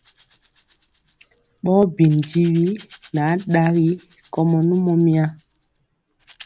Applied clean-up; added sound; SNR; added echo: none; Rattle / Rattle (instrument); 18 dB; none.